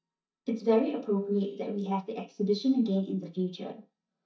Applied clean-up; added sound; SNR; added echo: neural mask model DeepFilterNet 3.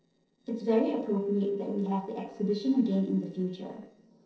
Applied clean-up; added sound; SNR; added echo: neural separator model SepFormer DNS4.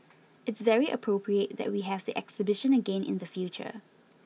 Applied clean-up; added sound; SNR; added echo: none; none; none; none.